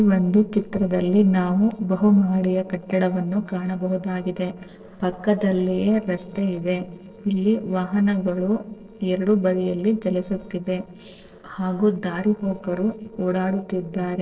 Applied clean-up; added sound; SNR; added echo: neural separator model SepFormer DNS4.